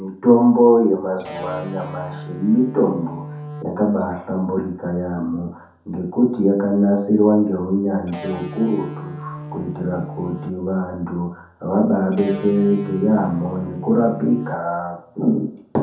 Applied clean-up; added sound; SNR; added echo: none; Electric guitar; 12 dB; reverberation time 0.5 s.